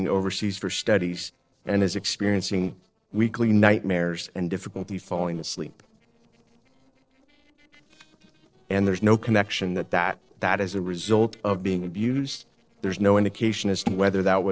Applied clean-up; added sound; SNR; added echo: neural separator model SepFormer DNS4.